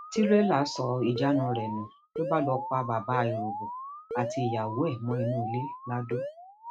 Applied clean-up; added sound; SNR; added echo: neural mask model RNNoise.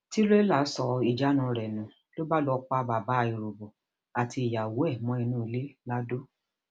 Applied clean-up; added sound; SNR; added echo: none; none; none; none.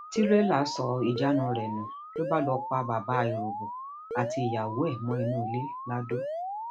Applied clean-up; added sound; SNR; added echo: none; Alarm; 6 dB; none.